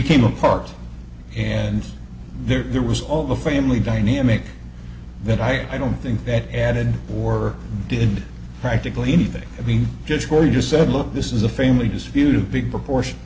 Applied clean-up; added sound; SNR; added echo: none; none; none; none.